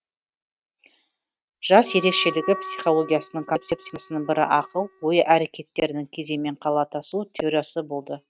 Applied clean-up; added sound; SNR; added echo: neural mask model RNNoise.